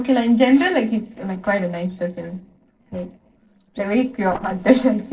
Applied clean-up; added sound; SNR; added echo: neural separator model SepFormer DNS4.